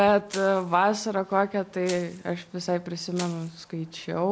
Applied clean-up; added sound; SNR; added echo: none; Crushing; 20 dB; none.